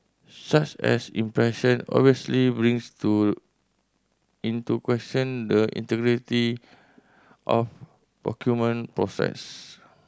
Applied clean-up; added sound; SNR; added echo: none; none; none; none.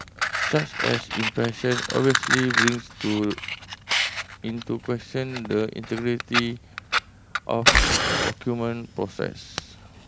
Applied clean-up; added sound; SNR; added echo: none; Fire; -1 dB; none.